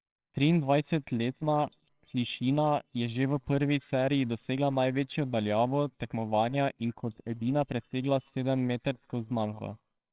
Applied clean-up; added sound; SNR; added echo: neural separator model SepFormer WHAMR!.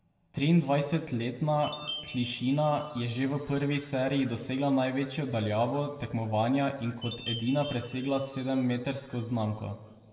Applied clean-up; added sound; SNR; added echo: none; Chime; 18 dB; reverberation time 1.4 s.